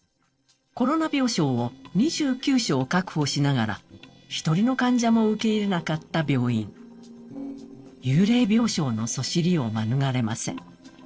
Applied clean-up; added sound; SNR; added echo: neural separator model SepFormer DNS4.